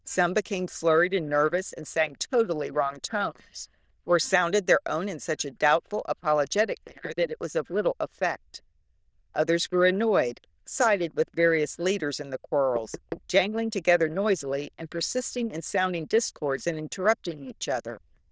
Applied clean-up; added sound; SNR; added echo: neural diffusion model UNIVERSE++.